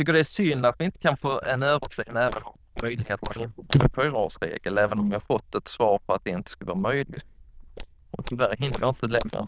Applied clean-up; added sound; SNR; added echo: neural diffusion model UNIVERSE++.